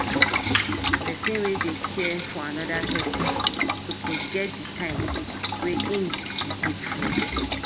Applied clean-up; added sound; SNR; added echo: none; Boiling; -5 dB; none.